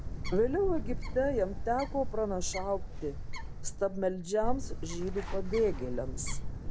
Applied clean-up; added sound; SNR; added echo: none; Bird; 1 dB; none.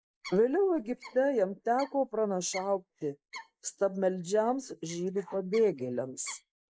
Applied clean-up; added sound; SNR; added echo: neural mask model Resemble Enhance denoiser.